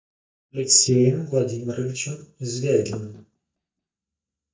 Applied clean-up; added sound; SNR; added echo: neural mask model DeepFilterNet 3.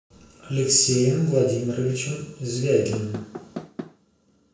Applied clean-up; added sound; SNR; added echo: none; Knock / Wood; 13 dB; reverberation time 0.6 s.